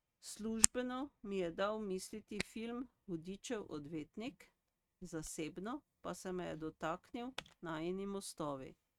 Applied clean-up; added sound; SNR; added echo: neural mask model RNNoise.